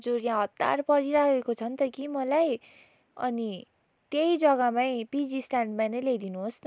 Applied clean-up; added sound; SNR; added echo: none; none; none; none.